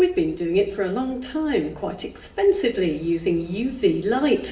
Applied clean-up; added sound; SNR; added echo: none; none; none; reverberation time 0.6 s.